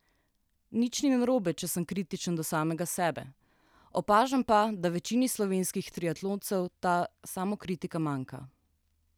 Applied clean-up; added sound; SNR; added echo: none; none; none; none.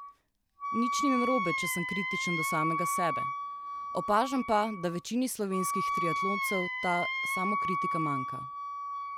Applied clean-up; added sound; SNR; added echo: none; Wind instrument, woodwind instrument; 0 dB; none.